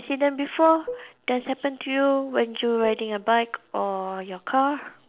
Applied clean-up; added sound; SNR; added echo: neural separator model SepFormer DNS4.